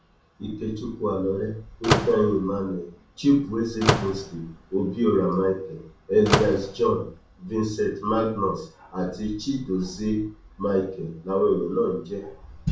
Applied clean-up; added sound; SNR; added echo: none; Slam / Microwave oven; 2 dB; reverberation time 0.4 s.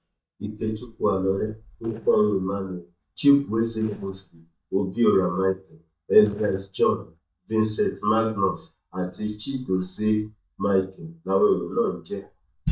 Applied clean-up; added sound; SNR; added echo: neural mask model DeepFilterNet 3.